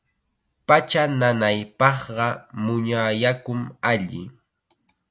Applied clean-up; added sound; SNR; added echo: none; none; none; none.